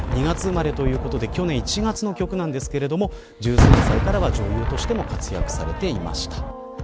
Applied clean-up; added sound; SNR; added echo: none; Fireworks; -1 dB; none.